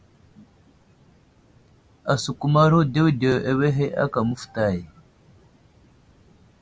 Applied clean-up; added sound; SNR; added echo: none; none; none; none.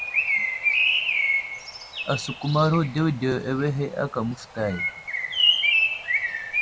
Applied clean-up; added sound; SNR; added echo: none; Bird; -2 dB; none.